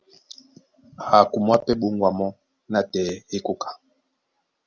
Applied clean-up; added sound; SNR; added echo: none; none; none; none.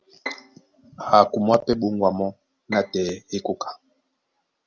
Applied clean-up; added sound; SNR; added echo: none; Bowed string instrument; 15 dB; none.